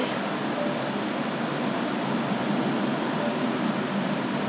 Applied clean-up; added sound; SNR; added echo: none; Piano; 11 dB; none.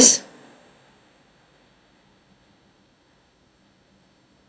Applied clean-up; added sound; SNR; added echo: neural mask model DeepFilterNet 3.